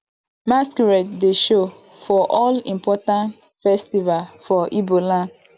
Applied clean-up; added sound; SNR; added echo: none; none; none; none.